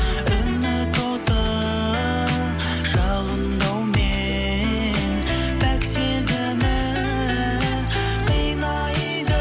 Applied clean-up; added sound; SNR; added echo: none; none; none; none.